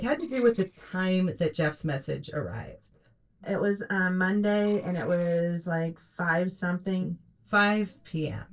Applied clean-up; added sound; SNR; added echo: neural separator model SepFormer DNS4.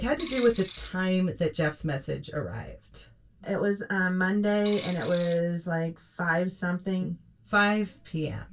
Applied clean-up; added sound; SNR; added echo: none; Coin (dropping); 12 dB; reverberation time 0.1 s.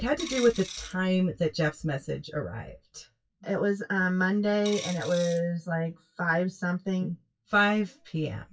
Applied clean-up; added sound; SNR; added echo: classical method WPE with log-MMSE.